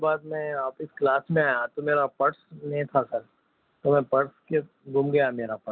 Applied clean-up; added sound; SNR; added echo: none; none; none; none.